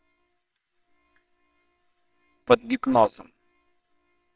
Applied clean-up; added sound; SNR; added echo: neural separator model SepFormer WHAMR!.